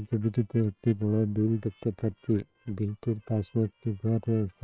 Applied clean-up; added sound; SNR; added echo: neural separator model SepFormer WHAM!.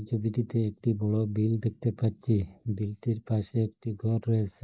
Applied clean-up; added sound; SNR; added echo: neural mask model Resemble Enhance denoiser.